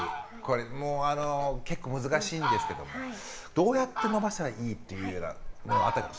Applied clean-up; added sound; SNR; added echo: none; Fowl; 4 dB; reverberation time 0.7 s.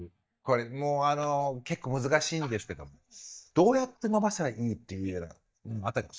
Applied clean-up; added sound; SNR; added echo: neural mask model DeepFilterNet 3.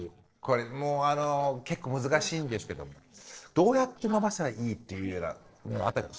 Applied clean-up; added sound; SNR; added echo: neural separator model SepFormer DNS4.